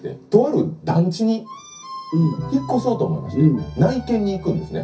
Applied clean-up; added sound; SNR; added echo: none; none; none; reverberation time 0.3 s.